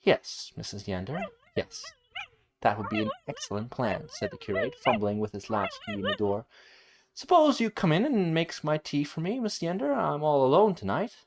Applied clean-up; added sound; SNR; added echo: neural mask model RNNoise.